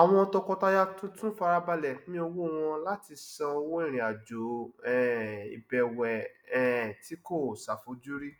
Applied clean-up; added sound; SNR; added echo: none; none; none; none.